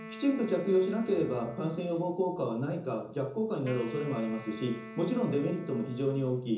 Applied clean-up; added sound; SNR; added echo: none; Wind instrument, woodwind instrument; 15 dB; reverberation time 0.6 s.